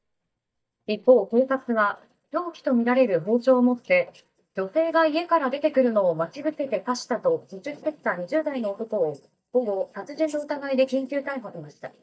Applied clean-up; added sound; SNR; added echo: neural mask model DeepFilterNet 3.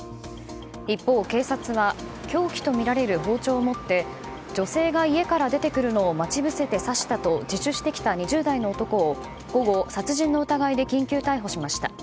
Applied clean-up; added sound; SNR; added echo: none; none; none; none.